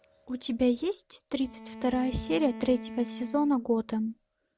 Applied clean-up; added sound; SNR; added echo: none; Bowed string instrument; 14 dB; none.